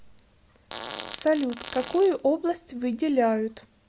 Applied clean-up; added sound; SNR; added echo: none; Fart; 11 dB; none.